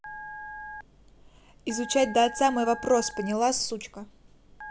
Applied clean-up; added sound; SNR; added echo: none; Telephone; 14 dB; none.